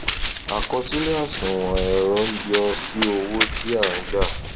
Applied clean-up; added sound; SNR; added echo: none; Run; 1 dB; none.